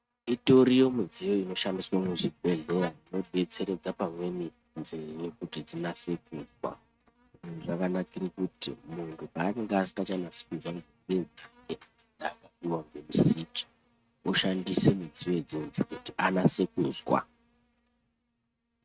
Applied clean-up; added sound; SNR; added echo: neural mask model RNNoise.